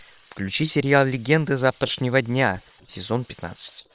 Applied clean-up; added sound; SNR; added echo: neural separator model SepFormer WHAM!.